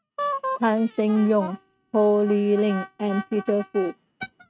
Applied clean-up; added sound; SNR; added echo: neural mask model RNNoise.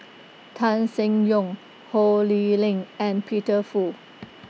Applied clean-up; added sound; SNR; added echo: none; none; none; none.